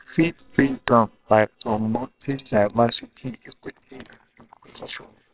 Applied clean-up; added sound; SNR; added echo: neural separator model SepFormer WHAMR!.